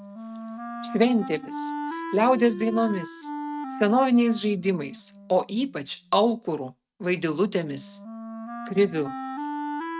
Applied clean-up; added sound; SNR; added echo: neural mask model RNNoise.